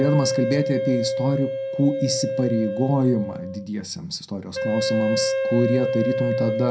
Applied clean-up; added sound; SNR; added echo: none; Wind instrument, woodwind instrument; 2 dB; reverberation time 0.2 s.